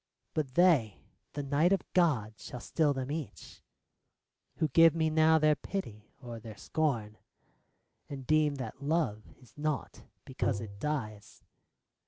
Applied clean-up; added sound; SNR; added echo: none; Tap; 4 dB; none.